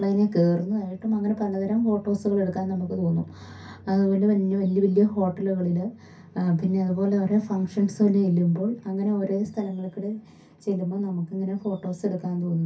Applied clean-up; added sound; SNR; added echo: none; none; none; reverberation time 0.3 s.